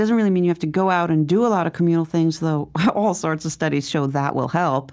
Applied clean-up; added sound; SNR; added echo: none; none; none; none.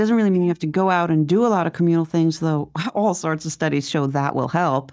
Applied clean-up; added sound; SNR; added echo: neural mask model DeepFilterNet 3.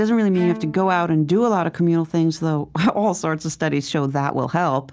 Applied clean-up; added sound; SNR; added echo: none; Bowed string instrument; 19 dB; none.